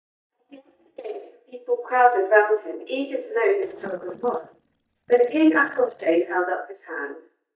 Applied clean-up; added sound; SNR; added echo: neural mask model DeepFilterNet 3.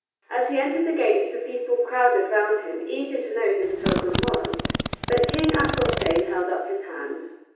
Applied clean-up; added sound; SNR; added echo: none; Fart; 3 dB; reverberation time 0.8 s.